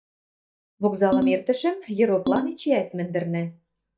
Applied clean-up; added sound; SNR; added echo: neural mask model DeepFilterNet 3.